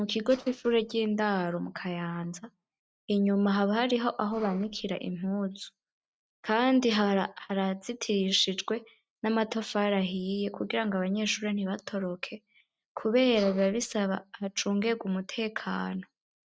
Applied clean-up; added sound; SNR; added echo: neural mask model RNNoise.